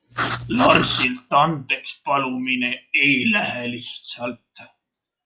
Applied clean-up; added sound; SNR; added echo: classical method log-MMSE.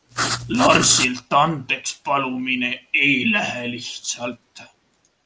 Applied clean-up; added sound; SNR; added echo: none; Writing; 4 dB; none.